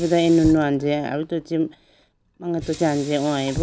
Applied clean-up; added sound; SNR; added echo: none; Sink (filling or washing); 15 dB; none.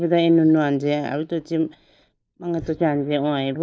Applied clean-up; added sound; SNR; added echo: neural mask model Resemble Enhance denoiser.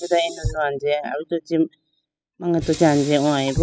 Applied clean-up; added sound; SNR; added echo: classical method spectral subtraction.